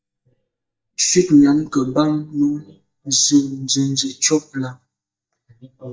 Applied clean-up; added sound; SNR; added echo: neural mask model DeepFilterNet 3.